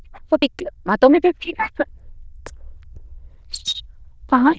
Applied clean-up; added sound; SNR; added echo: neural diffusion model UNIVERSE++.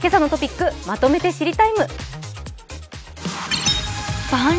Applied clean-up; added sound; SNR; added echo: none; none; none; none.